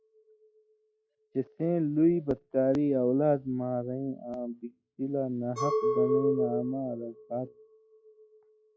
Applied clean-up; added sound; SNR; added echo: classical method log-MMSE.